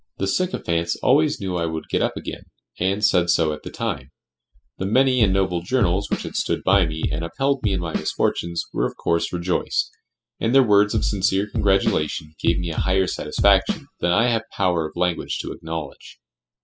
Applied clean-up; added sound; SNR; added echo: classical method spectral subtraction.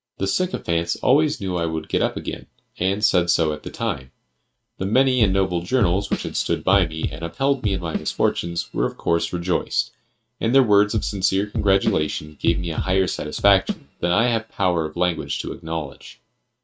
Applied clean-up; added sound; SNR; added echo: neural mask model RNNoise.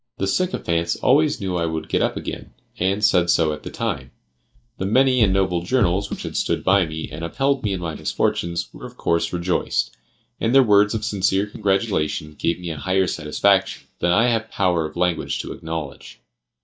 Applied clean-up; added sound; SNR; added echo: neural mask model DeepFilterNet 3.